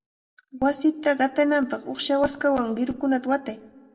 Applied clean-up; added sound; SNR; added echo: none; none; none; reverberation time 0.7 s.